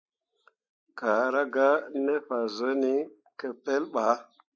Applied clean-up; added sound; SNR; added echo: neural mask model Resemble Enhance denoiser.